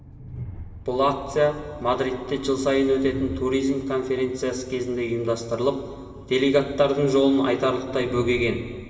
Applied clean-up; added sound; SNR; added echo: none; Train; 16 dB; reverberation time 2.5 s.